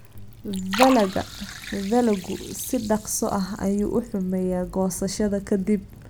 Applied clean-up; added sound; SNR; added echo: none; Liquid; 12 dB; none.